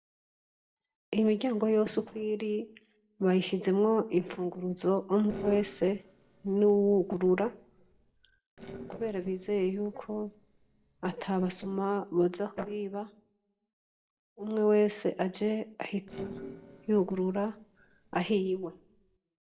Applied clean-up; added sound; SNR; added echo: neural separator model SepFormer DNS4.